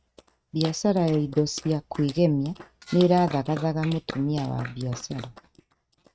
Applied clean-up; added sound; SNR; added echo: neural mask model RNNoise.